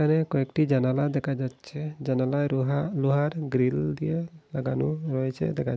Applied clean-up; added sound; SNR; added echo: none; none; none; none.